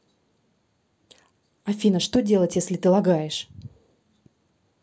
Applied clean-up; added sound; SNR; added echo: none; none; none; none.